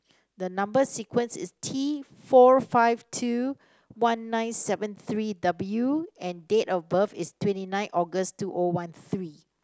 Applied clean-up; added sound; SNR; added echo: none; none; none; none.